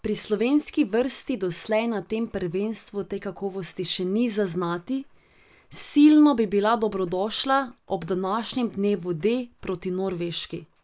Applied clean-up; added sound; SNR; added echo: none; none; none; none.